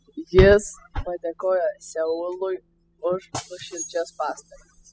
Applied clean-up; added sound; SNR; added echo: classical method spectral subtraction.